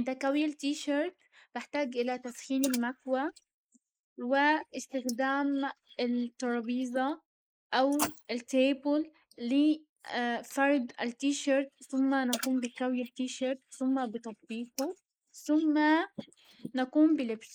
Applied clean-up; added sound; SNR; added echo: neural mask model Resemble Enhance denoiser.